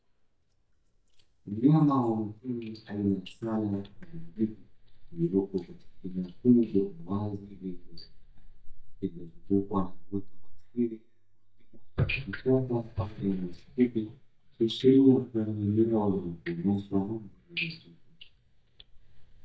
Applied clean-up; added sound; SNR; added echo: neural mask model DeepFilterNet 3.